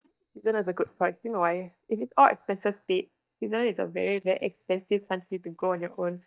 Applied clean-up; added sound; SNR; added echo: neural mask model DeepFilterNet 3.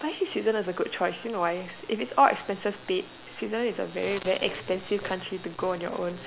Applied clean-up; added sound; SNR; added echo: none; none; none; none.